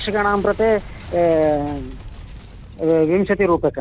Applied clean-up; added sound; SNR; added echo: none; Boom; 16 dB; none.